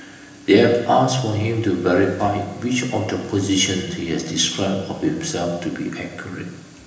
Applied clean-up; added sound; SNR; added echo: none; none; none; reverberation time 1.0 s.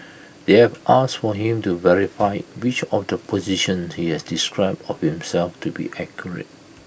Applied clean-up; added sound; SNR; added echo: none; none; none; none.